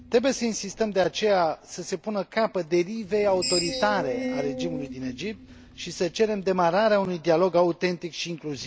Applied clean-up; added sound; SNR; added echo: none; Screech; 12 dB; none.